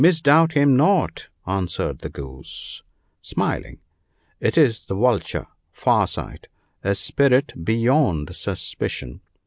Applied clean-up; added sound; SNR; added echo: none; none; none; none.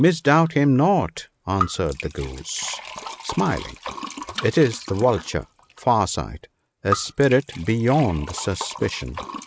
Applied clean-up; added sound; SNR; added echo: neural mask model RNNoise.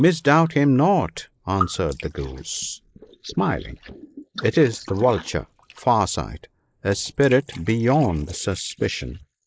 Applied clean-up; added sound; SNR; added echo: neural mask model Resemble Enhance denoiser.